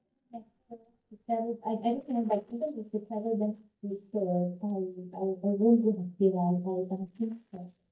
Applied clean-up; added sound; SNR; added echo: neural mask model DeepFilterNet 3.